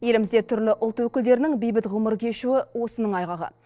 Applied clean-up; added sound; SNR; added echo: neural separator model SepFormer DNS4.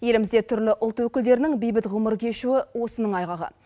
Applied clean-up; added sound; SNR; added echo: none; none; none; none.